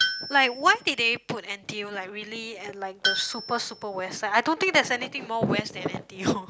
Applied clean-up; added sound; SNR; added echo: none; Tools; 8 dB; none.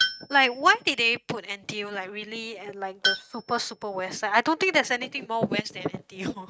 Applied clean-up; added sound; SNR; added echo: neural mask model RNNoise.